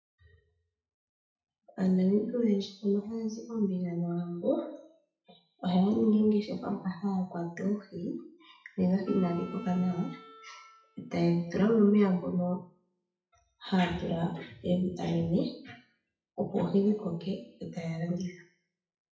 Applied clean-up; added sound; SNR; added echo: classical method WPE with log-MMSE.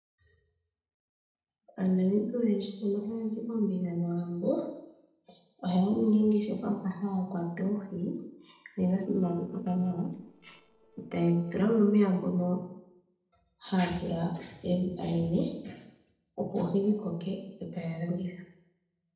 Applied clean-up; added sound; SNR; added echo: neural separator model SepFormer DNS4.